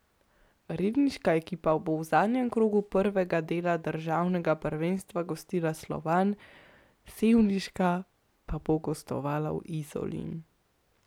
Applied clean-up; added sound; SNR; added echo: none; none; none; none.